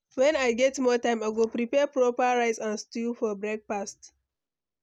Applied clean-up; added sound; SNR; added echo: none; none; none; none.